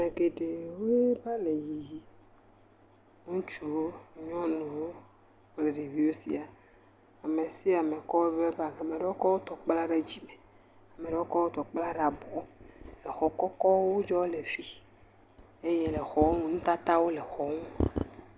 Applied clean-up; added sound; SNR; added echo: none; none; none; none.